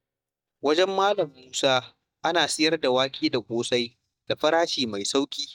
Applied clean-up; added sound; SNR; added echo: neural mask model DeepFilterNet 3.